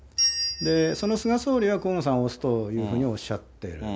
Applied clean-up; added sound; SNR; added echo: none; Bell; 6 dB; none.